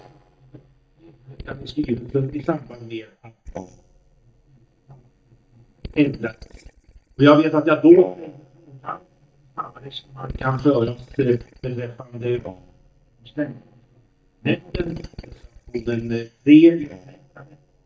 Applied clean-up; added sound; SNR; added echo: neural mask model DeepFilterNet 3.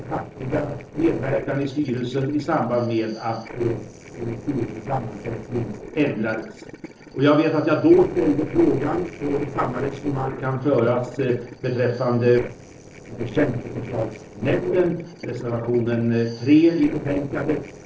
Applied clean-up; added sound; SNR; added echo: neural separator model SepFormer DNS4.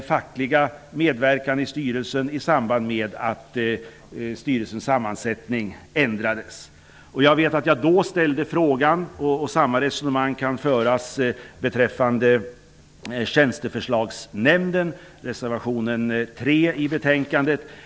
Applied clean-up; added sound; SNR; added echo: none; none; none; none.